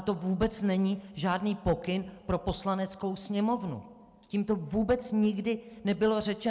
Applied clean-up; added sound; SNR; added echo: none; none; none; none.